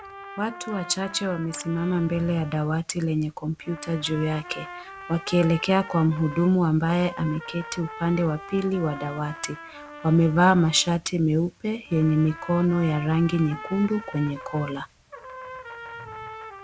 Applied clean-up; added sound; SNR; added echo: none; Trumpet; 16 dB; none.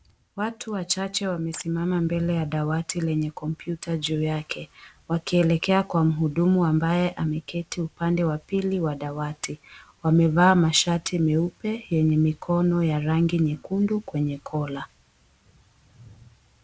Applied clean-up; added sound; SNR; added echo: none; none; none; none.